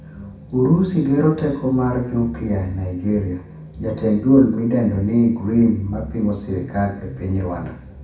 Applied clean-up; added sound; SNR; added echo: none; none; none; reverberation time 0.6 s.